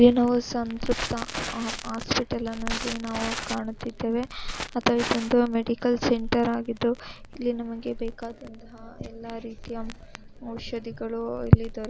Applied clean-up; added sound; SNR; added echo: none; Crackle; 10 dB; none.